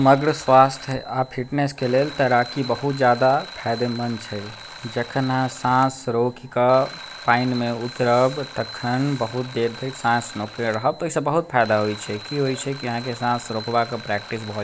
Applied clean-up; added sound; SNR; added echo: none; Alarm; 17 dB; none.